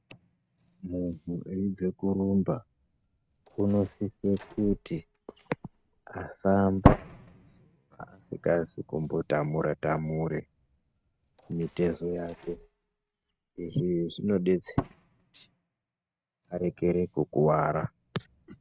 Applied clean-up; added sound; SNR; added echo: neural mask model RNNoise.